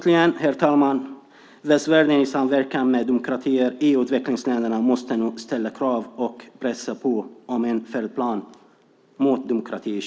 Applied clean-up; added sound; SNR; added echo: none; none; none; none.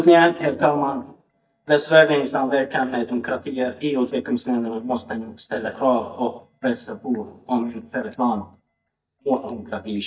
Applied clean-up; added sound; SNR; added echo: neural mask model DeepFilterNet 3.